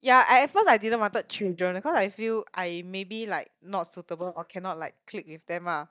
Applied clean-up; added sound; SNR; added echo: neural mask model DeepFilterNet 3.